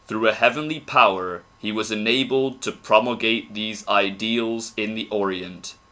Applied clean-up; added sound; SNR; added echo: none; none; none; none.